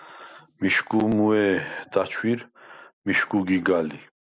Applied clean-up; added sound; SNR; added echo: none; none; none; none.